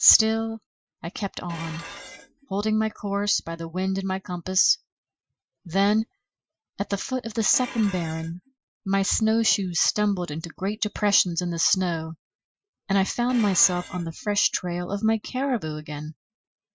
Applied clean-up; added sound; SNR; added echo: classical method Wiener filter.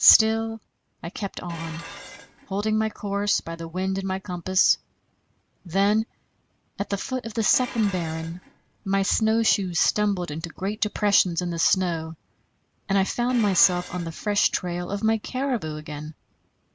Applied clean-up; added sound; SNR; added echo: none; Dishes, pots, and pans; 18 dB; none.